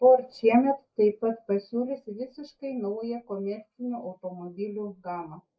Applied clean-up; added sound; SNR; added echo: neural mask model Resemble Enhance denoiser.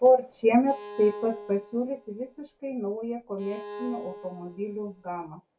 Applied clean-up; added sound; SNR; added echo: none; Bowed string instrument; 15 dB; none.